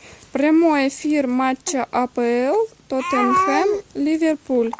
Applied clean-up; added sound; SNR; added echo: none; none; none; none.